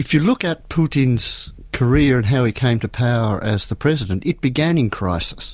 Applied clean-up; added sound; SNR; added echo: none; none; none; none.